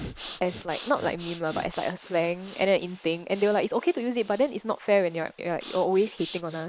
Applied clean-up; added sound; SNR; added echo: neural mask model Resemble Enhance denoiser.